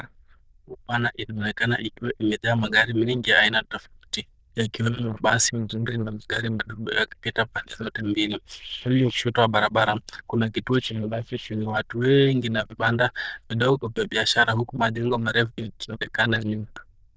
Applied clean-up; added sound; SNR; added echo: neural diffusion model UNIVERSE++.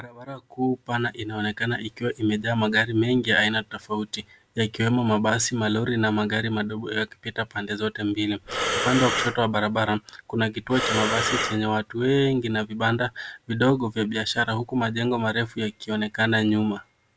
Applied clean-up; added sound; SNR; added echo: none; Breathing; 2 dB; none.